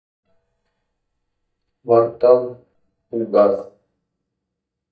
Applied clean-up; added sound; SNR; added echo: neural mask model DeepFilterNet 3.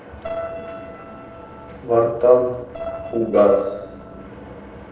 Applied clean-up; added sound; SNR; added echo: neural separator model SepFormer DNS4.